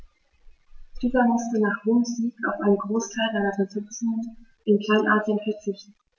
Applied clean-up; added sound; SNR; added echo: none; none; none; none.